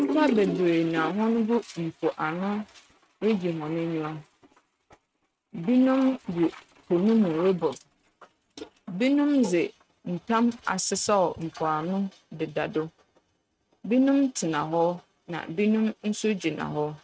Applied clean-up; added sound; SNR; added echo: neural mask model RNNoise.